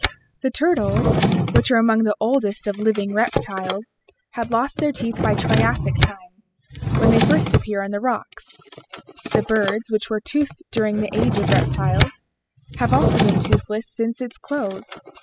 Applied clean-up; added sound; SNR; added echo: classical method spectral subtraction.